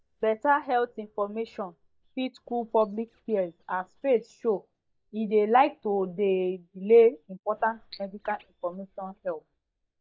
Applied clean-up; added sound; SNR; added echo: neural mask model DeepFilterNet 3.